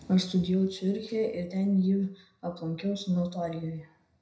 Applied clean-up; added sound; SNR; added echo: none; none; none; reverberation time 0.4 s.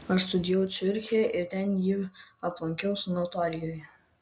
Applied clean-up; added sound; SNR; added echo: none; none; none; none.